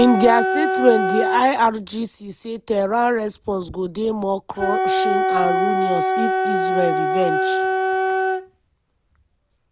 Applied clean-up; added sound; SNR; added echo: none; Wind instrument, woodwind instrument; 1 dB; none.